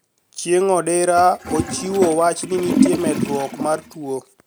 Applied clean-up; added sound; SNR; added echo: none; Toilet flush; 3 dB; none.